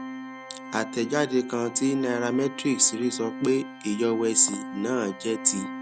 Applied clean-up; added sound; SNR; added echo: none; Organ; 11 dB; none.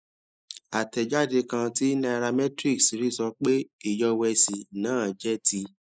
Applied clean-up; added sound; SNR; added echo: neural mask model Resemble Enhance denoiser.